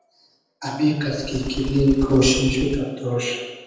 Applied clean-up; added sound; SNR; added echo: none; Bird; 8 dB; reverberation time 1.1 s.